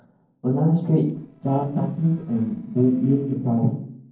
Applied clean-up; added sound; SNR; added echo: neural separator model SepFormer DNS4.